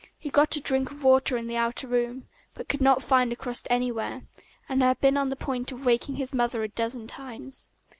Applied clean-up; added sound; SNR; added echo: none; none; none; none.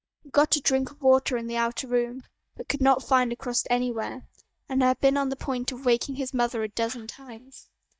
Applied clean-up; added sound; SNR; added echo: neural mask model DeepFilterNet 3.